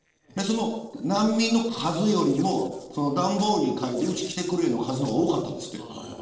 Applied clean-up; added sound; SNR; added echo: neural separator model SepFormer DNS4.